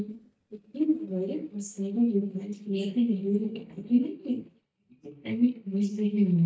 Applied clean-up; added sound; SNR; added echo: neural mask model DeepFilterNet 3.